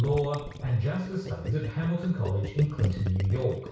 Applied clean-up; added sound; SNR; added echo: none; Gurgling; 11 dB; reverberation time 0.6 s.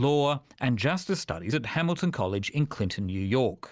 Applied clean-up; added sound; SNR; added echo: none; none; none; none.